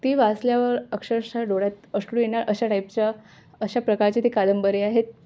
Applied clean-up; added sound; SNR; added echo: none; none; none; none.